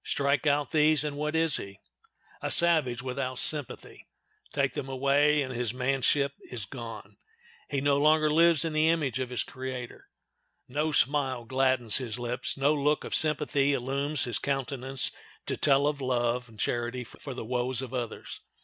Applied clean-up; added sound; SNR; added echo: none; none; none; none.